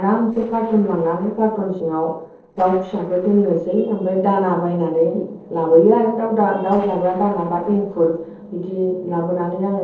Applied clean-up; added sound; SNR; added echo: neural separator model SepFormer DNS4.